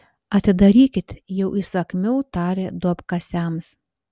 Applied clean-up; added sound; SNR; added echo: none; none; none; none.